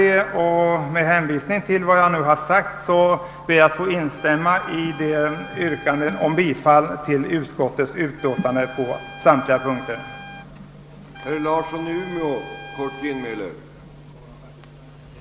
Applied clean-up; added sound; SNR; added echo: none; Trumpet; 18 dB; reverberation time 2.0 s.